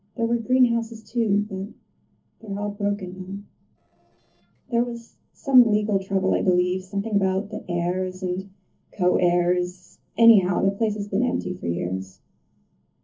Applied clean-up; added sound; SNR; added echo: neural separator model SepFormer DNS4.